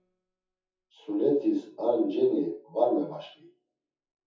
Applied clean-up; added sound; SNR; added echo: classical method WPE with log-MMSE.